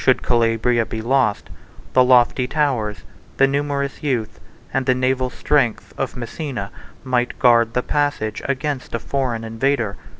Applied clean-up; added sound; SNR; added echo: none; none; none; none.